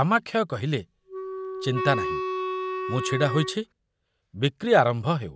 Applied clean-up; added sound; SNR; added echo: none; Wind instrument, woodwind instrument; 4 dB; none.